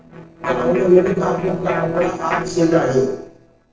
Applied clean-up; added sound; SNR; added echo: neural separator model SepFormer DNS4.